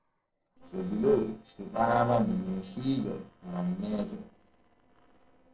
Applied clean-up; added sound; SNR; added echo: neural separator model SepFormer DNS4.